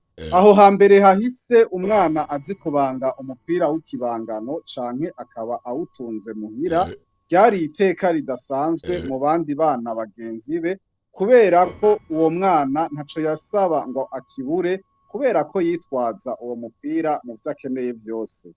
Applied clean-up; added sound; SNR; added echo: neural separator model SepFormer DNS4.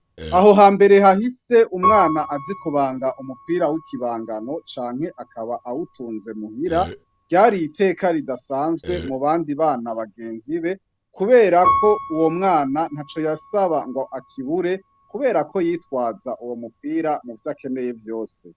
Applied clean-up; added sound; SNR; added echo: none; Burping, eructation + Piano; 11 dB; none.